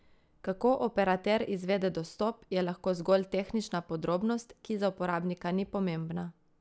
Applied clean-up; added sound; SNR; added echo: none; none; none; none.